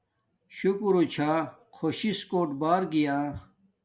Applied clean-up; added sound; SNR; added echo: none; none; none; none.